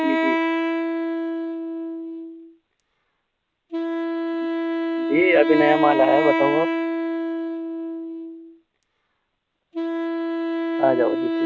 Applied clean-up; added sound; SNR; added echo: none; Wind instrument, woodwind instrument; -1 dB; none.